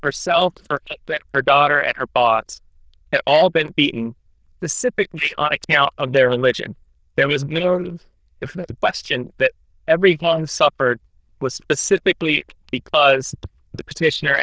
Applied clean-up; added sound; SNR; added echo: neural diffusion model UNIVERSE++.